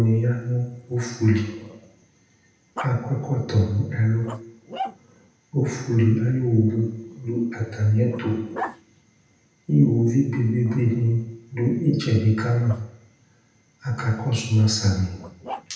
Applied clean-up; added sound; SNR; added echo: none; Growling; 18 dB; reverberation time 0.8 s.